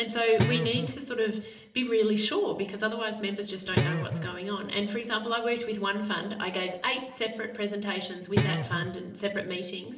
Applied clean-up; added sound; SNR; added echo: none; Guitar; 1 dB; reverberation time 0.6 s.